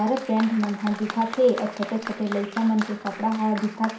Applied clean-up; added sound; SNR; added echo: none; Applause; 12 dB; reverberation time 0.5 s.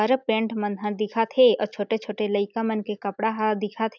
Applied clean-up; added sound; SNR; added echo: none; none; none; none.